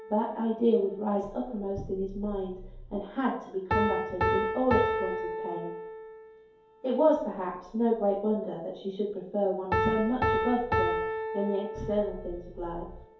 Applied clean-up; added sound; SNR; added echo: none; Piano; 3 dB; reverberation time 2.4 s.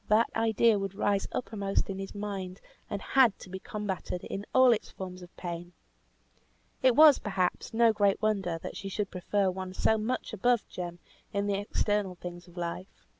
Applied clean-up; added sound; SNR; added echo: none; none; none; none.